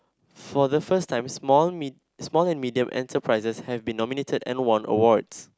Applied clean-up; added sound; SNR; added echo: none; none; none; none.